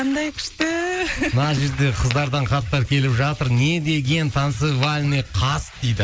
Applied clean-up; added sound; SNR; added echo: neural mask model Resemble Enhance denoiser.